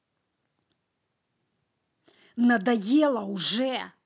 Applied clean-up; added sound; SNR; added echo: none; none; none; none.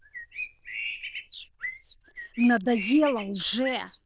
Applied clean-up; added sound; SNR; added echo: neural diffusion model UNIVERSE++.